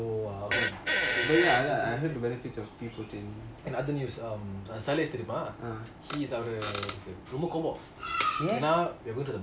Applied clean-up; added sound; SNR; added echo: none; Fart; -1 dB; none.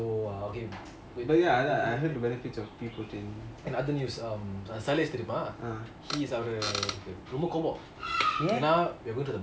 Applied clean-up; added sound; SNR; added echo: none; none; none; none.